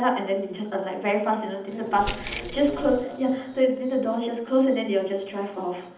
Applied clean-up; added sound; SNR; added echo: none; Keys jangling; 10 dB; reverberation time 0.8 s.